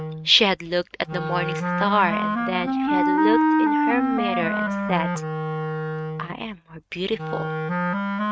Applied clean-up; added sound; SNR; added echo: neural mask model RNNoise.